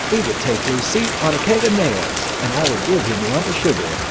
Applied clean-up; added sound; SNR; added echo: none; Rain; 2 dB; none.